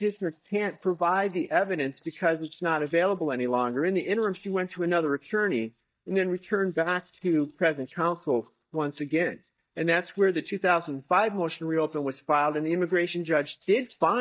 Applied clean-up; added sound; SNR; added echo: neural mask model DeepFilterNet 3.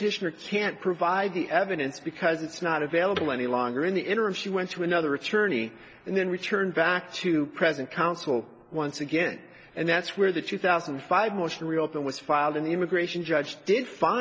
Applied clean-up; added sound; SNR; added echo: none; none; none; none.